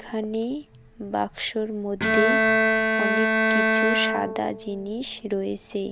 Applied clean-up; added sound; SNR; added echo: none; Bowed string instrument; -3 dB; none.